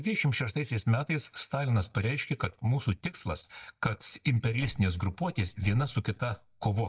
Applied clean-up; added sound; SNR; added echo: neural mask model DeepFilterNet 3.